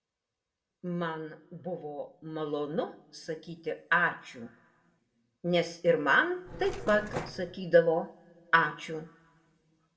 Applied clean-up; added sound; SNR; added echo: none; Mechanisms; 8 dB; reverberation time 1.1 s.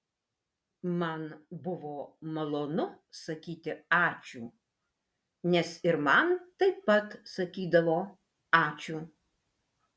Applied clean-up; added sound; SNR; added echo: none; none; none; none.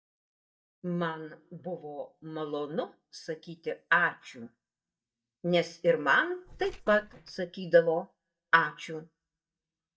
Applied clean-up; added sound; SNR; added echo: neural mask model DeepFilterNet 3.